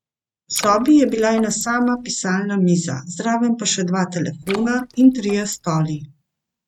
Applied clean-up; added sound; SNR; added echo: neural mask model RNNoise.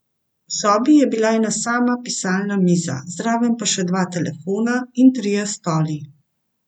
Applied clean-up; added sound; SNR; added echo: none; none; none; none.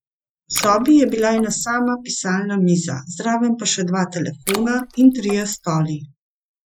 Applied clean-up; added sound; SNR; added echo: classical method Wiener filter.